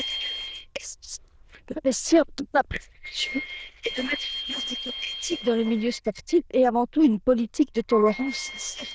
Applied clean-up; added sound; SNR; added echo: neural diffusion model UNIVERSE++.